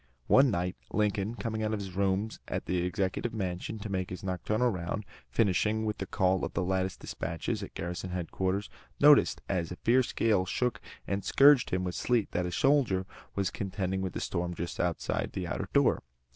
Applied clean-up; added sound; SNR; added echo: none; none; none; none.